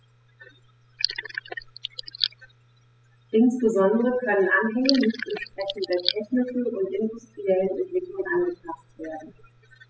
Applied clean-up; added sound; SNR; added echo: classical method spectral subtraction.